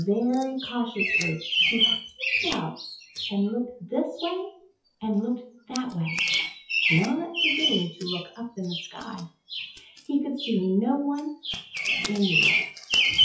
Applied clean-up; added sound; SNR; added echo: classical method WPE with log-MMSE.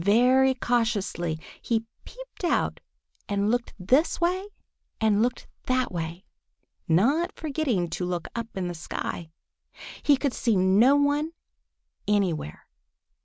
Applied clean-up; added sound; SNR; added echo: none; none; none; none.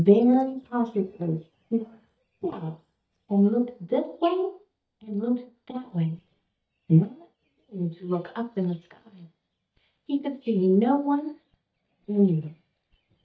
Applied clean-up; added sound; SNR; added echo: neural mask model DeepFilterNet 3.